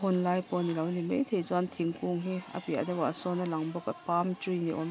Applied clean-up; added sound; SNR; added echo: none; none; none; none.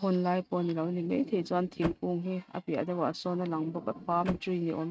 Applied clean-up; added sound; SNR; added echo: neural mask model RNNoise.